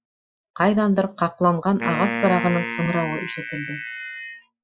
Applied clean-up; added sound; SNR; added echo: classical method Wiener filter.